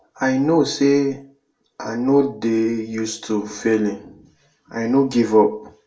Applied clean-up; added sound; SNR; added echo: none; none; none; reverberation time 0.2 s.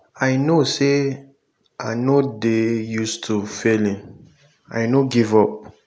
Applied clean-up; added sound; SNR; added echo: none; none; none; none.